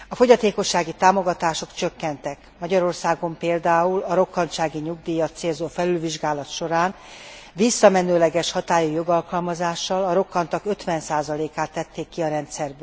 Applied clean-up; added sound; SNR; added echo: none; none; none; none.